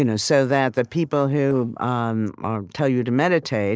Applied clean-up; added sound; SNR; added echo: neural separator model SepFormer DNS4.